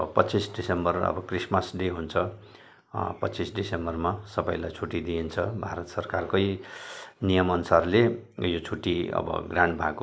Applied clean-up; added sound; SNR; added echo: none; none; none; none.